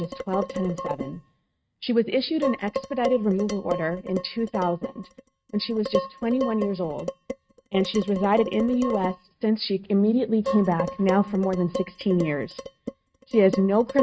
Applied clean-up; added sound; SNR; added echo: neural mask model RNNoise.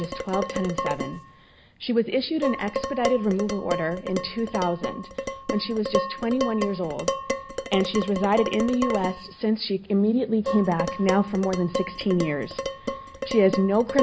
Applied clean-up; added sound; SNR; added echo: none; Dishes, pots, and pans; 6 dB; none.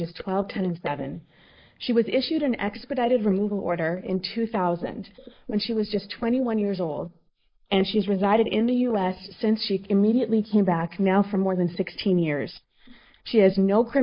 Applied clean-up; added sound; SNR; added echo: neural mask model Resemble Enhance denoiser.